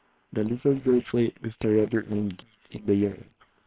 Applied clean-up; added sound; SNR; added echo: neural separator model SepFormer WHAM!.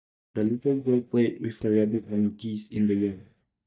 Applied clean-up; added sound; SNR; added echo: neural mask model DeepFilterNet 3.